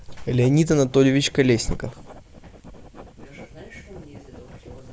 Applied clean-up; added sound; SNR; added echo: none; Writing; 20 dB; none.